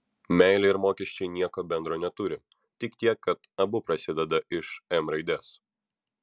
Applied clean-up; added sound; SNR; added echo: none; none; none; none.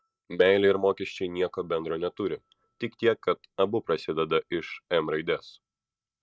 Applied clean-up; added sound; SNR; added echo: neural mask model DeepFilterNet 3.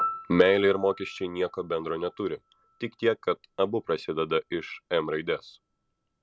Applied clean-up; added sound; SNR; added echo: none; Piano; 14 dB; none.